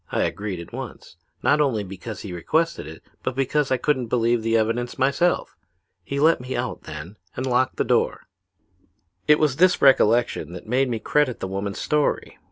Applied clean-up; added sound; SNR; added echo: none; none; none; none.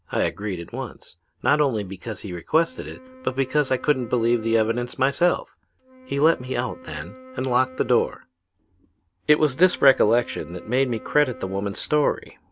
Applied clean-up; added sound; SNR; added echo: none; Wind instrument, woodwind instrument; 20 dB; none.